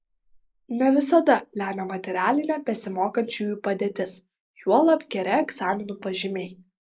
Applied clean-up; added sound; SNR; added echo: neural mask model Resemble Enhance denoiser.